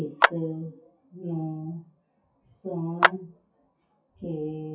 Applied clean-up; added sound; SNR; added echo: classical method WPE with log-MMSE.